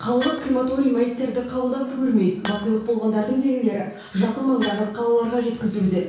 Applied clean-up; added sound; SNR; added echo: none; Shatter; 17 dB; reverberation time 0.6 s.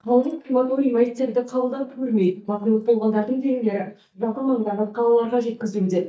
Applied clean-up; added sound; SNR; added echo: neural mask model DeepFilterNet 3.